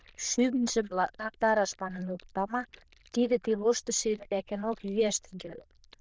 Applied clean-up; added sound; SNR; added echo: neural diffusion model UNIVERSE++.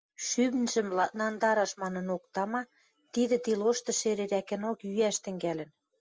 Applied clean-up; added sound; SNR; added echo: none; none; none; none.